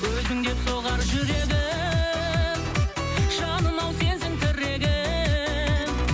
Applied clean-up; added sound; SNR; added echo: none; none; none; none.